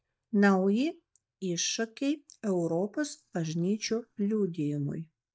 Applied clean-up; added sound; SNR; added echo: neural mask model DeepFilterNet 3.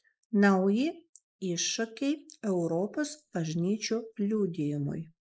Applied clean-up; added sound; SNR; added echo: neural mask model Resemble Enhance denoiser.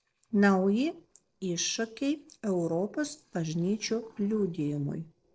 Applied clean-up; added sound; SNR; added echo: neural separator model SepFormer DNS4.